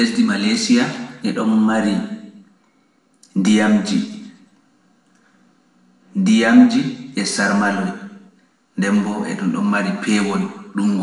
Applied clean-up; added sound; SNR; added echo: none; none; none; reverberation time 0.9 s.